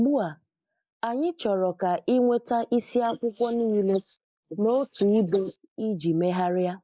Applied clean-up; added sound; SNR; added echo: neural mask model Resemble Enhance denoiser.